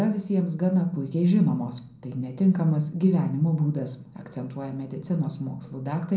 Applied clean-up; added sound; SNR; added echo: none; none; none; reverberation time 0.6 s.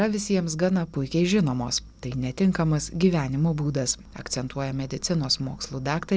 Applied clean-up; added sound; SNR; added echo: none; none; none; none.